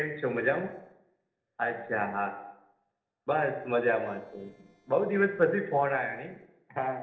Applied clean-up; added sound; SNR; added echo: neural separator model SepFormer DNS4.